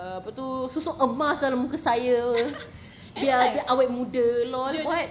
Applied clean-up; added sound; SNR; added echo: none; none; none; none.